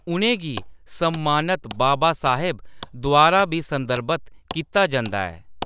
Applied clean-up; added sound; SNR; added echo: none; Wood; 19 dB; none.